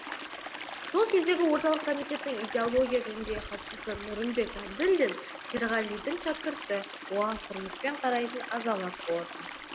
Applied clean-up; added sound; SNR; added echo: none; Stream; 10 dB; none.